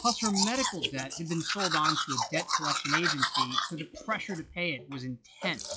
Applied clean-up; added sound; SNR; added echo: classical method log-MMSE.